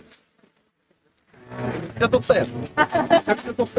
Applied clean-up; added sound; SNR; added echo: neural mask model RNNoise.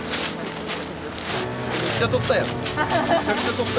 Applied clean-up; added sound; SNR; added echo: none; Animal; 11 dB; none.